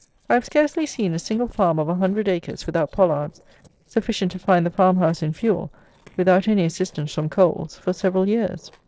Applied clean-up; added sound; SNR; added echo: neural separator model SepFormer DNS4.